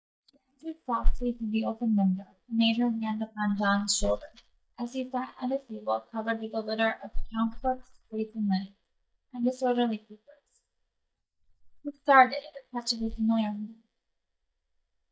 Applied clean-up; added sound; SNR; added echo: neural mask model DeepFilterNet 3.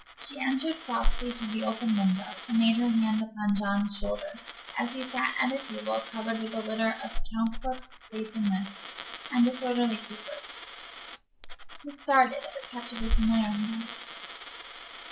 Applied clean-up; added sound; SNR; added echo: none; Coin (dropping); 12 dB; reverberation time 0.4 s.